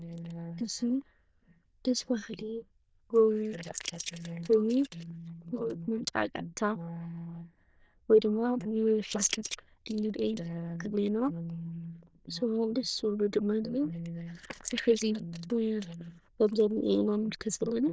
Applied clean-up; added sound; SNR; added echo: neural diffusion model UNIVERSE++.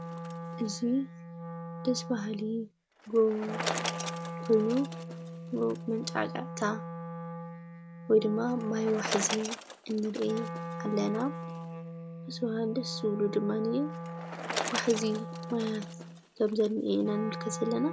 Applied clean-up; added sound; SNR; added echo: none; Bicycle + Wind instrument, woodwind instrument; 7 dB; none.